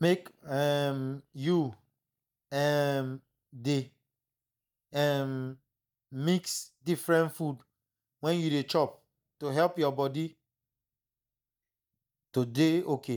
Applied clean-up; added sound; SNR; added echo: neural mask model DeepFilterNet 3.